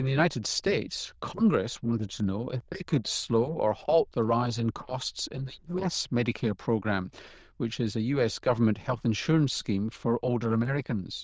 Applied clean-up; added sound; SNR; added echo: neural diffusion model UNIVERSE++.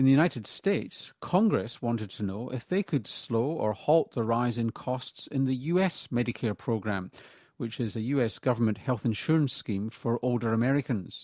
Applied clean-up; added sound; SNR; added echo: none; none; none; none.